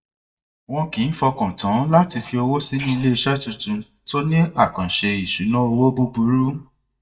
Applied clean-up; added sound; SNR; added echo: neural mask model DeepFilterNet 3.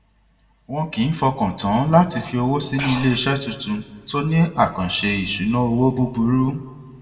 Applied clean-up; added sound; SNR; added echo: none; Breathing; 8 dB; reverberation time 1.2 s.